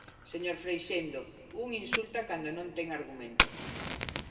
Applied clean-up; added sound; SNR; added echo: none; Fire; -3 dB; reverberation time 1.9 s.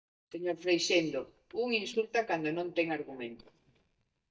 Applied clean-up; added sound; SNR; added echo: neural mask model DeepFilterNet 3.